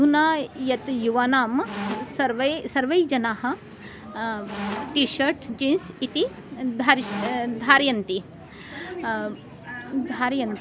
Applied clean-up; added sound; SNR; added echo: none; Squeak; 12 dB; none.